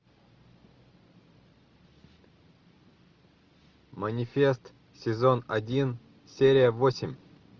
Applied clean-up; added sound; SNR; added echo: none; none; none; none.